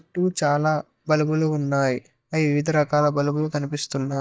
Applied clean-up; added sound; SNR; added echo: neural mask model DeepFilterNet 3.